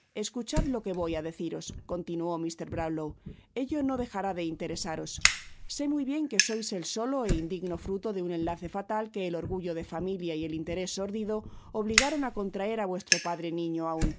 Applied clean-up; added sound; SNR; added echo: none; Fire; 3 dB; none.